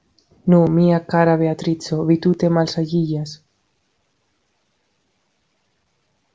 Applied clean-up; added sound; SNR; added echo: none; none; none; none.